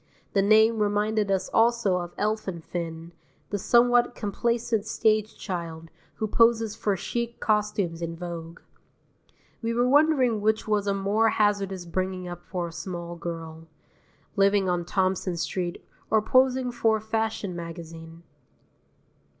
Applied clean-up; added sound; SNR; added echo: none; none; none; none.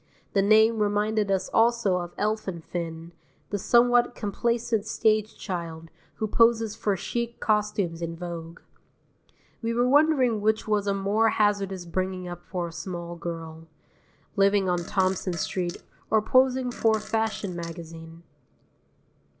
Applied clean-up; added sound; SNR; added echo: none; Fart; 18 dB; none.